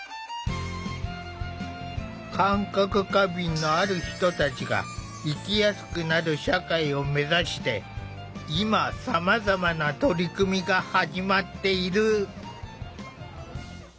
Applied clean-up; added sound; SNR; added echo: none; none; none; none.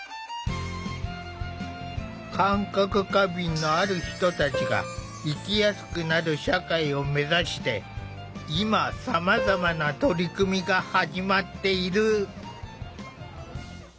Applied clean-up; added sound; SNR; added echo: none; Piano; 12 dB; none.